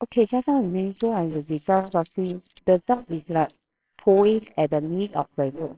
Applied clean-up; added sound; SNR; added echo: neural separator model SepFormer WHAMR!.